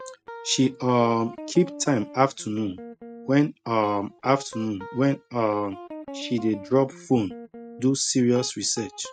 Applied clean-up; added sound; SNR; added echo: neural mask model RNNoise.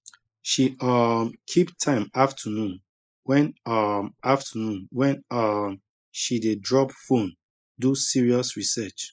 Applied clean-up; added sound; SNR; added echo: neural mask model Resemble Enhance denoiser.